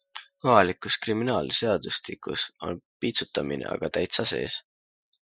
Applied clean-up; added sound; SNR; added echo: classical method Wiener filter.